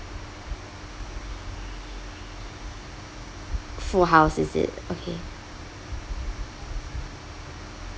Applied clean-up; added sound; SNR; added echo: none; none; none; none.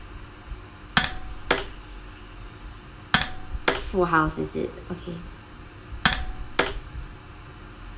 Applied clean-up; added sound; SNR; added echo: none; Tap; -2 dB; reverberation time 2.9 s.